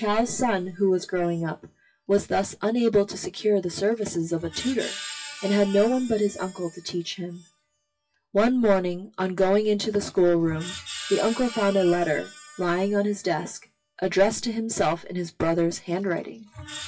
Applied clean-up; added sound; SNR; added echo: classical method WPE with log-MMSE.